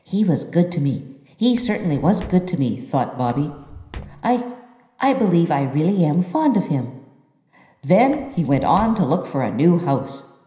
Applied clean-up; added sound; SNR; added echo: none; Walk, footsteps; 19 dB; reverberation time 0.9 s.